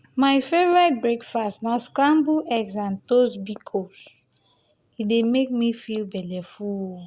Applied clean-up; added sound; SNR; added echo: none; none; none; none.